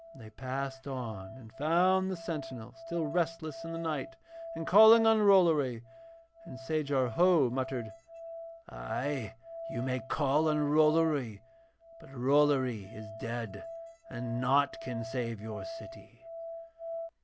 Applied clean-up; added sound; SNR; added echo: none; Musical instrument; 13 dB; none.